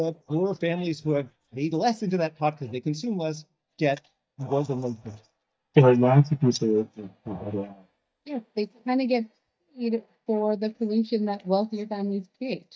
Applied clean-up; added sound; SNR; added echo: neural mask model DeepFilterNet 3.